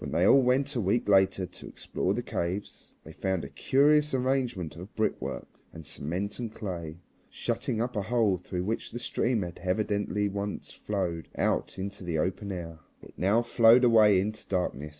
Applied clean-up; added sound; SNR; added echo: none; none; none; none.